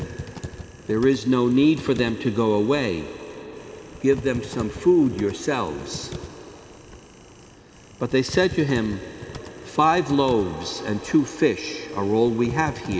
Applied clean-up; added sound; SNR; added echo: none; Typing; 16 dB; none.